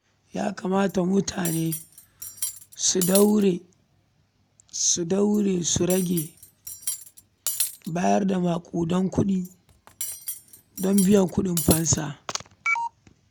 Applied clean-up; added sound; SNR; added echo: none; Cutlery, silverware; 10 dB; none.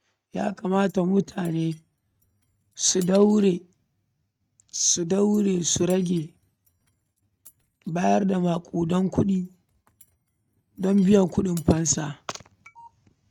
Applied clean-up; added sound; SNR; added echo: neural mask model RNNoise.